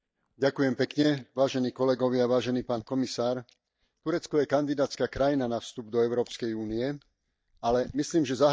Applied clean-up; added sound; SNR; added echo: neural mask model DeepFilterNet 3.